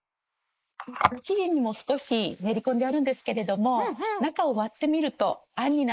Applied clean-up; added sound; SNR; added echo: neural mask model Resemble Enhance denoiser.